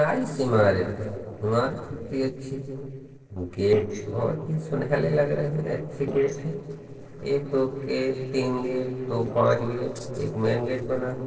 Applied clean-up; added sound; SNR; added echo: neural separator model SepFormer DNS4.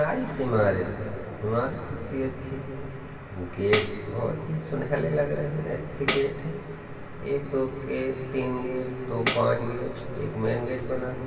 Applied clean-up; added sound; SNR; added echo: none; Tambourine; -3 dB; reverberation time 2.6 s.